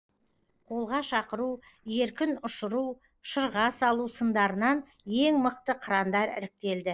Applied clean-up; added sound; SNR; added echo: neural separator model SepFormer DNS4.